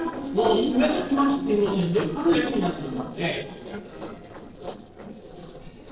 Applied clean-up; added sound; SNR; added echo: neural separator model SepFormer DNS4.